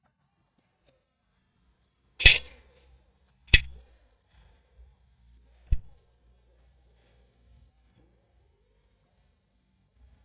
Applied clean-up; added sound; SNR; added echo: neural mask model DeepFilterNet 3.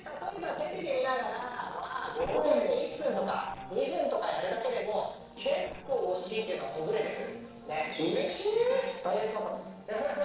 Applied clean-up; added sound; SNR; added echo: neural separator model SepFormer DNS4.